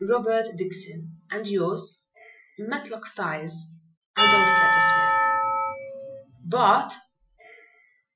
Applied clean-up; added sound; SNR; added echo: classical method Wiener filter.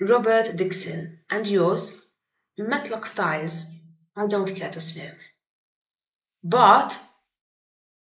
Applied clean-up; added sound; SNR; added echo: neural mask model Resemble Enhance denoiser.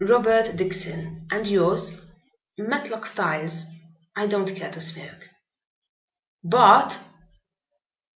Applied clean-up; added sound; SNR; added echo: none; none; none; none.